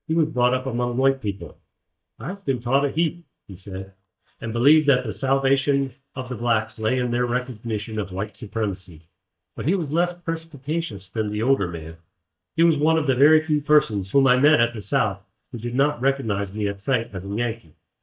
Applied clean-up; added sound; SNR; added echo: neural mask model DeepFilterNet 3.